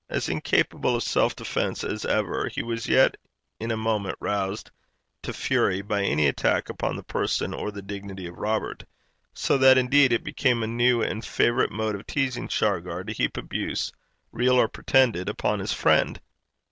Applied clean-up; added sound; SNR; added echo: none; none; none; none.